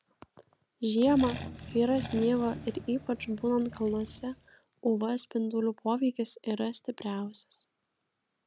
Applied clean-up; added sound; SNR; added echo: none; Accelerating, revving, vroom; 12 dB; none.